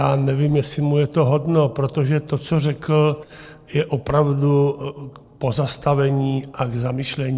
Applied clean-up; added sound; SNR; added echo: neural separator model SepFormer DNS4.